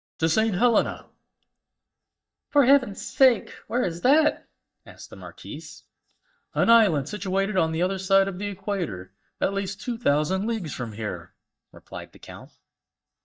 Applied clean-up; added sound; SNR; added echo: neural mask model DeepFilterNet 3.